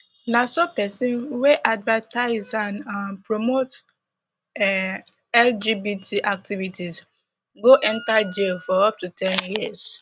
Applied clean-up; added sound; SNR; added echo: none; Wind instrument, woodwind instrument; 20 dB; none.